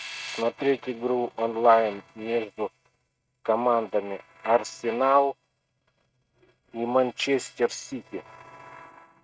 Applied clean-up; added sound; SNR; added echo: neural mask model RNNoise.